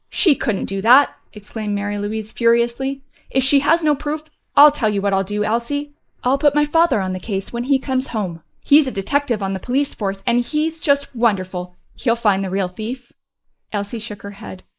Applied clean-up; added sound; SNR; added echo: neural mask model Resemble Enhance denoiser.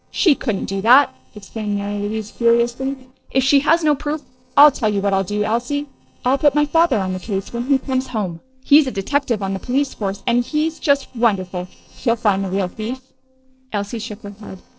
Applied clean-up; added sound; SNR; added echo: neural separator model SepFormer DNS4.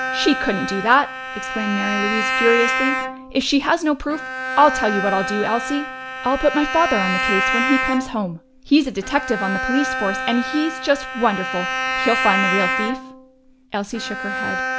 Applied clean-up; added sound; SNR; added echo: none; Bowed string instrument; 3 dB; none.